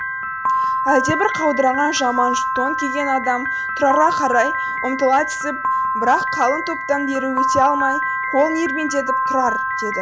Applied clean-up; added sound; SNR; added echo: none; Piano; 1 dB; none.